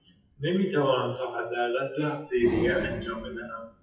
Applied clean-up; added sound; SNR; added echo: classical method WPE with log-MMSE.